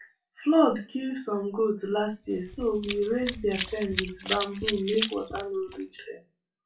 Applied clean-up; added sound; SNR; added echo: classical method WPE with log-MMSE.